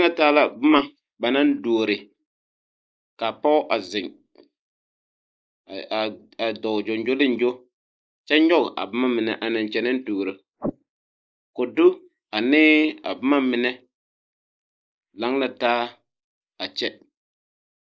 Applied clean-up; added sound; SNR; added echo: neural mask model Resemble Enhance denoiser.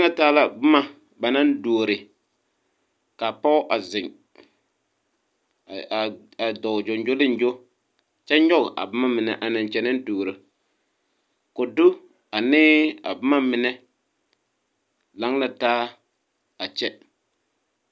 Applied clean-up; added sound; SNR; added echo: none; none; none; none.